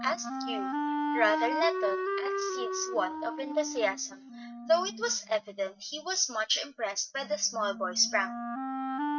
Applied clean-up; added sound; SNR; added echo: neural mask model RNNoise.